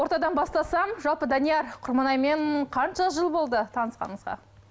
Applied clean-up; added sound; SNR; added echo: none; none; none; none.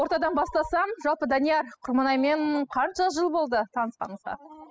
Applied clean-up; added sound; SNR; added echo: classical method spectral subtraction.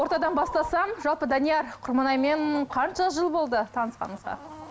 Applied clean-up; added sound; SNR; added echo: none; Chicken, rooster; 16 dB; none.